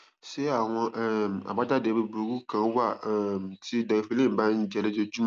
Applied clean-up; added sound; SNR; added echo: none; none; none; none.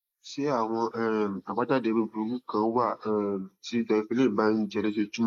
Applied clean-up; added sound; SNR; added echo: neural mask model Resemble Enhance denoiser.